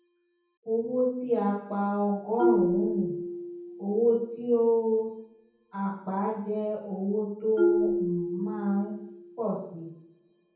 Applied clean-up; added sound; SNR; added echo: none; Marimba, xylophone; 4 dB; reverberation time 0.9 s.